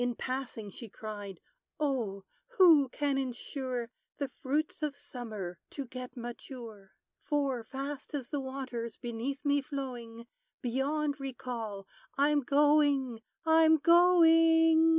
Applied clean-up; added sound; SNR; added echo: none; none; none; none.